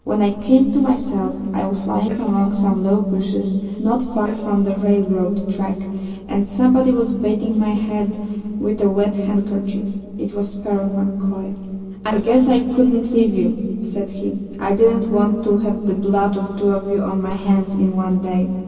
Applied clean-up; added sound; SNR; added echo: neural separator model SepFormer DNS4.